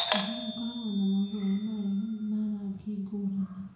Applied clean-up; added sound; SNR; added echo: none; Doorbell; 8 dB; reverberation time 0.5 s.